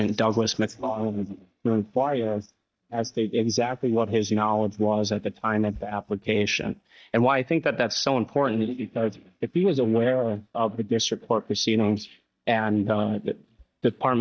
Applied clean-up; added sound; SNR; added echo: neural mask model DeepFilterNet 3.